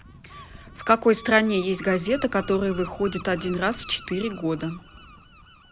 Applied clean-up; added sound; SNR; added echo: none; Gull, seagull; 16 dB; none.